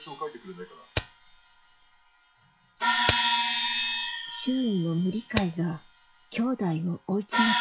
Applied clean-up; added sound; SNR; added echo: classical method log-MMSE.